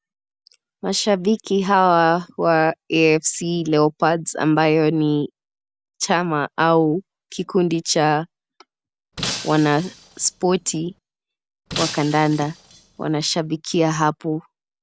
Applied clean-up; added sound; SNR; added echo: none; Shatter; 12 dB; none.